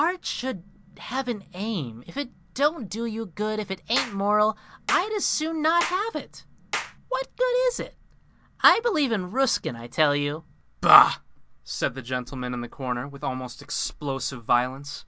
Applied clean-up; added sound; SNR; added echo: none; Clapping; 10 dB; none.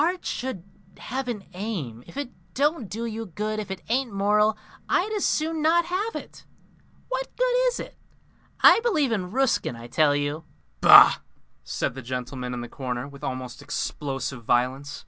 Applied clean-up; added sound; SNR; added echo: none; none; none; none.